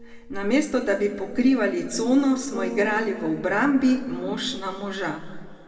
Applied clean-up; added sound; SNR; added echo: none; Bass guitar; 16 dB; reverberation time 1.7 s.